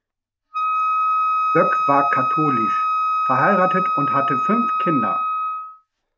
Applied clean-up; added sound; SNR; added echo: none; Wind instrument, woodwind instrument; -4 dB; none.